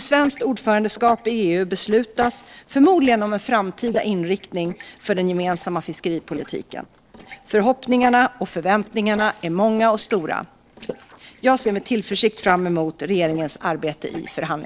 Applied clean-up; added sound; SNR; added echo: neural separator model SepFormer DNS4.